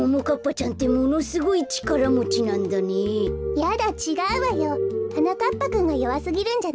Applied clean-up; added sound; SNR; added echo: none; none; none; none.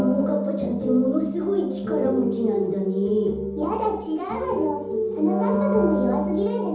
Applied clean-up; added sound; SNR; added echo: none; Wind instrument, woodwind instrument; 5 dB; reverberation time 0.8 s.